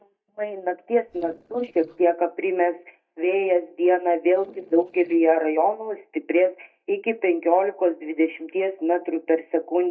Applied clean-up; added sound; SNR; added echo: neural mask model DeepFilterNet 3.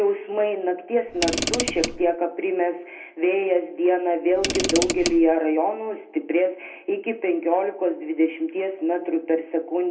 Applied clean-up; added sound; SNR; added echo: none; Mechanisms / Car; 4 dB; reverberation time 0.3 s.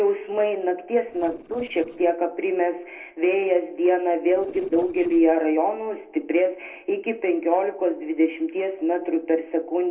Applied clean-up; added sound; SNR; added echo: neural separator model SepFormer DNS4.